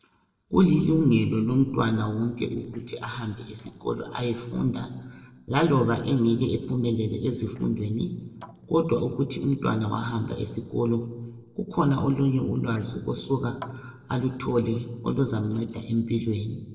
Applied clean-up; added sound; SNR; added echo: neural separator model SepFormer DNS4.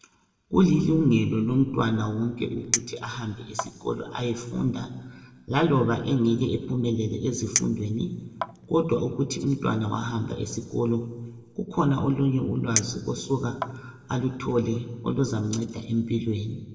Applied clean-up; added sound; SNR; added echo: none; Chink, clink; 9 dB; reverberation time 1.4 s.